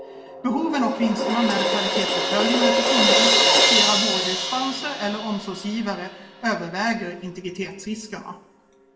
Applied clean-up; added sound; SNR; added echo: none; Crash cymbal; -3 dB; reverberation time 0.7 s.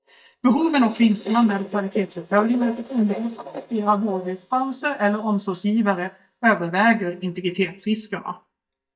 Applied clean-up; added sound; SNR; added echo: neural mask model DeepFilterNet 3.